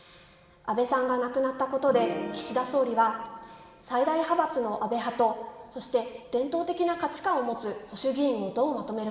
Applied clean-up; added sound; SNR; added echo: none; none; none; reverberation time 1.6 s.